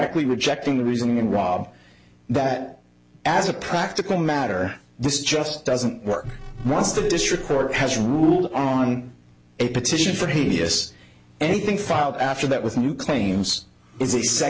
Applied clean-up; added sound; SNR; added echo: none; none; none; none.